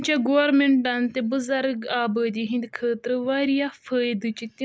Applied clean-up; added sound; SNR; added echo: none; none; none; none.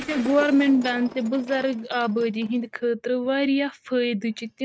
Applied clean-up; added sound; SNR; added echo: neural mask model RNNoise.